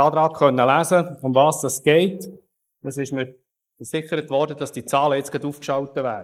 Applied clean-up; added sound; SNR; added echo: neural mask model Resemble Enhance denoiser.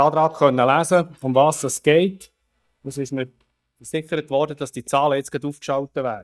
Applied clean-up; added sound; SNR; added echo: neural mask model DeepFilterNet 3.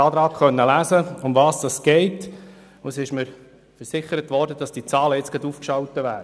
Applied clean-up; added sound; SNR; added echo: none; none; none; none.